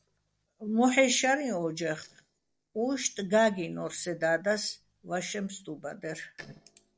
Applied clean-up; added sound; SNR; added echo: neural separator model SepFormer DNS4.